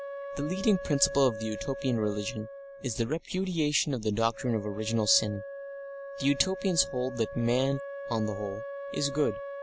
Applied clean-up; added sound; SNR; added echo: none; Wind instrument, woodwind instrument; 10 dB; none.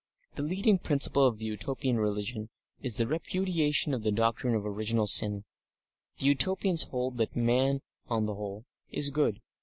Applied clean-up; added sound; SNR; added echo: none; none; none; none.